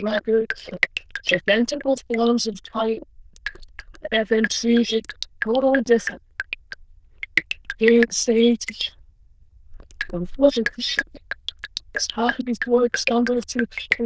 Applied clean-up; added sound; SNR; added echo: neural diffusion model UNIVERSE++.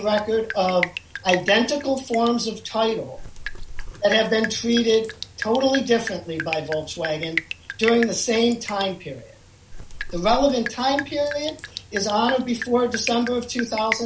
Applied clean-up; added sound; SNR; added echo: none; Drip; 10 dB; none.